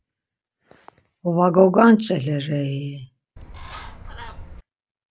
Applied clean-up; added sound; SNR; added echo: none; Bird; 15 dB; none.